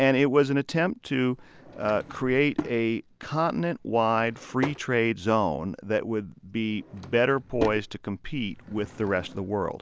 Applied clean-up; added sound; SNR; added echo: none; Drawer open or close / Wood; 15 dB; none.